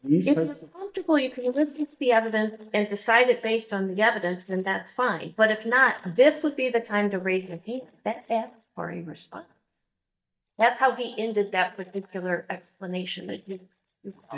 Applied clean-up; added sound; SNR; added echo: neural mask model DeepFilterNet 3.